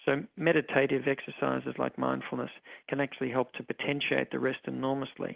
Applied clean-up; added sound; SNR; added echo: none; none; none; none.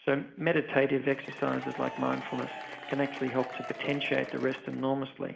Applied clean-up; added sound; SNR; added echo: none; Applause / Crowd / Cheering; 12 dB; reverberation time 3.0 s.